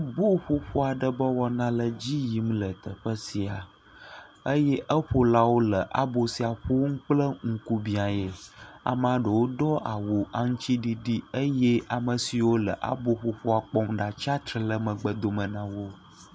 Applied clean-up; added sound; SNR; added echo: none; none; none; none.